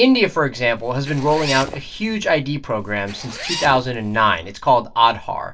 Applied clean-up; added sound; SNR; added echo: none; Zipper (clothing); 13 dB; reverberation time 0.2 s.